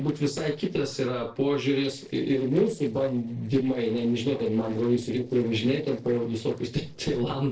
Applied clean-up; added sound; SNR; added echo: neural separator model SepFormer DNS4.